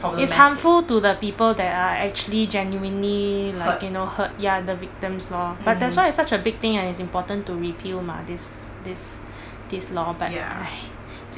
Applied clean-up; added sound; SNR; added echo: none; none; none; none.